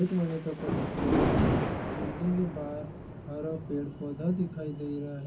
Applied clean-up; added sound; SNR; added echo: none; Thunder; -1 dB; reverberation time 0.4 s.